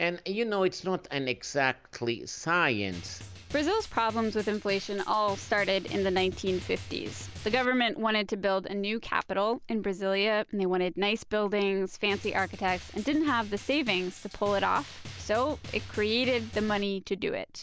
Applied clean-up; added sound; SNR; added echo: none; Drum; 17 dB; none.